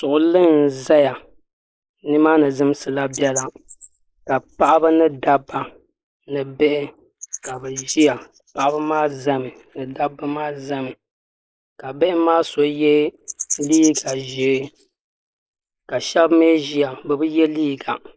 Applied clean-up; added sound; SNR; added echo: neural mask model Resemble Enhance denoiser.